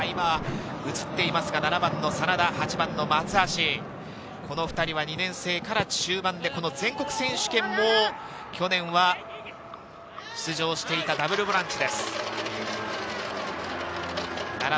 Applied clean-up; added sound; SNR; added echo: none; Buzz; 13 dB; none.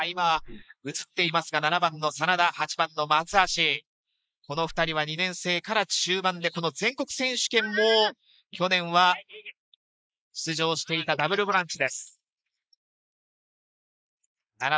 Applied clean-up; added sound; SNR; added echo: neural mask model Resemble Enhance denoiser.